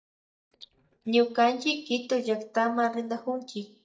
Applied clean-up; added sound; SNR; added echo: neural mask model DeepFilterNet 3.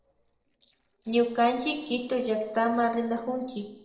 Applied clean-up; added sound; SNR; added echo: neural separator model SepFormer DNS4.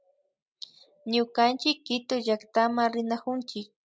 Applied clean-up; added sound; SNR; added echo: none; none; none; none.